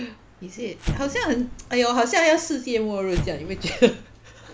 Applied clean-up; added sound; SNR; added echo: none; Explosion; 10 dB; none.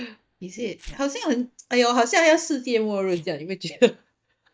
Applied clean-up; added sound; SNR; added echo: neural mask model DeepFilterNet 3.